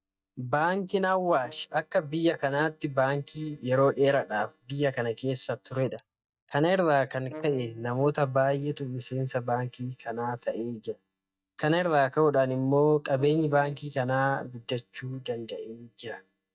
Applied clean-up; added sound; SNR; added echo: neural mask model DeepFilterNet 3.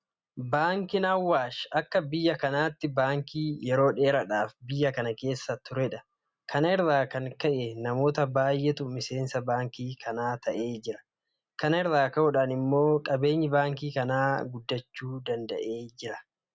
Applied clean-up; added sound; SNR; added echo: none; none; none; none.